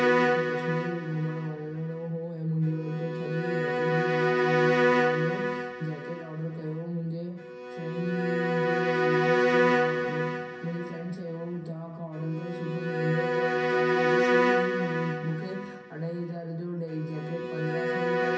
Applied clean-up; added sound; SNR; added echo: none; Bowed string instrument; -5 dB; reverberation time 0.3 s.